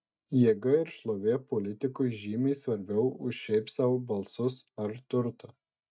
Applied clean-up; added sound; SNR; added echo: neural mask model DeepFilterNet 3.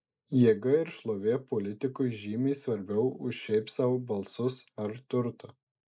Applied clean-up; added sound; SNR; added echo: neural mask model Resemble Enhance denoiser.